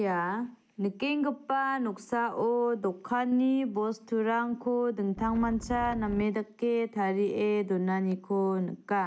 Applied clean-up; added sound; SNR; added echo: none; Wind; 12 dB; none.